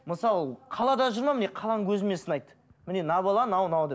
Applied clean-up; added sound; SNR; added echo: none; none; none; none.